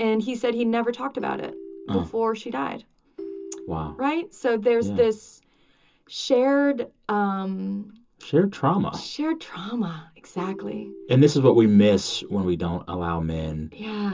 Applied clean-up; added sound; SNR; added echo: none; Ringtone; 16 dB; reverberation time 0.2 s.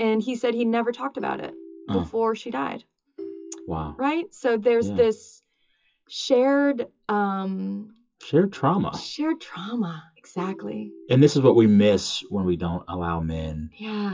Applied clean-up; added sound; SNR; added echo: classical method WPE with log-MMSE.